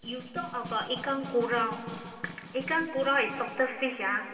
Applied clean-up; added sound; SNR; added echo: none; Snare drum; 15 dB; reverberation time 2.7 s.